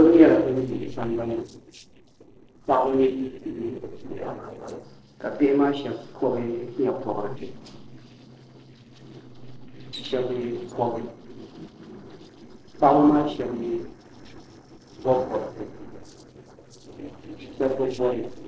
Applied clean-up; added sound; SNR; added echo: neural separator model SepFormer DNS4.